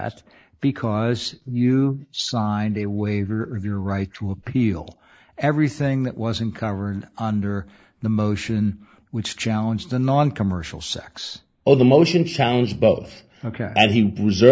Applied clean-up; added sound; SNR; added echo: neural mask model Resemble Enhance denoiser.